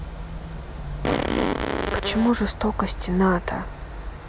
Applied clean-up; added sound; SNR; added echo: none; Fart; 0 dB; none.